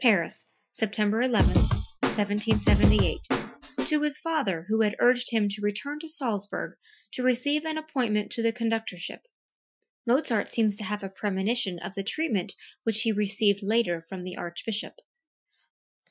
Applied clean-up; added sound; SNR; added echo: classical method Wiener filter.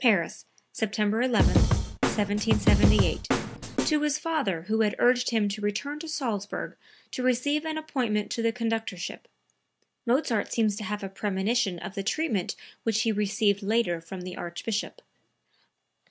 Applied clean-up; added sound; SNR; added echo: none; Snare drum / Drum kit; -4 dB; none.